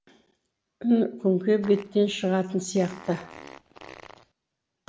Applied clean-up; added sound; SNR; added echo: none; Fart; 20 dB; none.